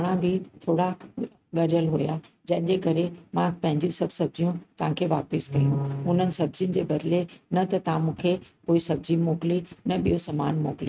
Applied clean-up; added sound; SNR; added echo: neural mask model RNNoise.